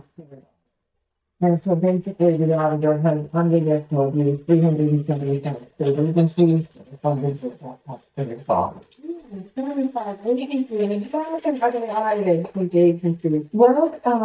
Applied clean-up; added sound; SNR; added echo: neural mask model DeepFilterNet 3.